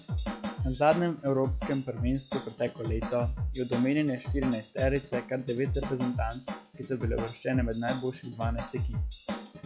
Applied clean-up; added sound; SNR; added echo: classical method log-MMSE.